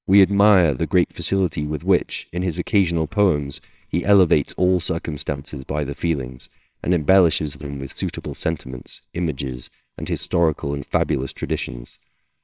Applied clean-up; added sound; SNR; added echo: neural separator model SepFormer WHAMR!.